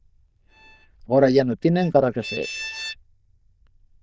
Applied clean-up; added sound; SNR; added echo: neural diffusion model UNIVERSE++.